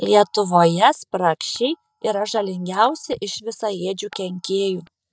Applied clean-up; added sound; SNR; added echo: neural mask model DeepFilterNet 3.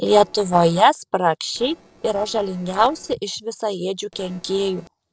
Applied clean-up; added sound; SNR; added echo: neural separator model SepFormer DNS4.